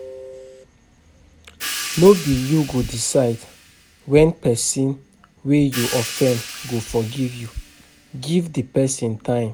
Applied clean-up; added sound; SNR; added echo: none; Crash cymbal / Hi-hat; 14 dB; none.